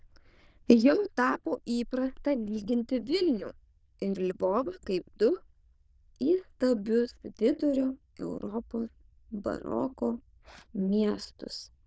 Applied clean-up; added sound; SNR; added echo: neural diffusion model UNIVERSE++.